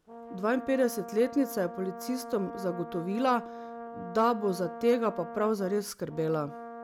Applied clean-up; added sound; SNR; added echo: none; Brass instrument; 12 dB; none.